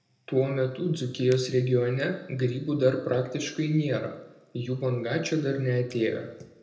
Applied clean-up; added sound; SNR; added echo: none; none; none; reverberation time 0.7 s.